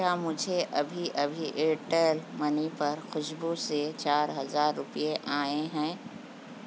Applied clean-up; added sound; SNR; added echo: none; none; none; none.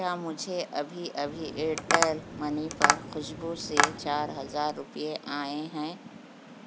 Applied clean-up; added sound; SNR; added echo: none; Tap; -3 dB; none.